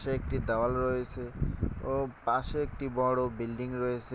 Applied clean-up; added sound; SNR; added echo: none; none; none; none.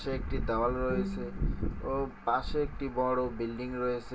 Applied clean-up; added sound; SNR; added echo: none; Bowed string instrument; 10 dB; reverberation time 0.2 s.